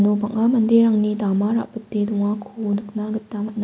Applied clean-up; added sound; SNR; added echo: none; none; none; none.